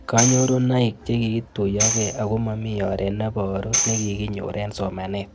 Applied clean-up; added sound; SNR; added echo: none; Tambourine; 4 dB; none.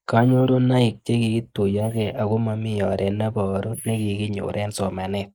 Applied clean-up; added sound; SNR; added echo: neural mask model Resemble Enhance denoiser.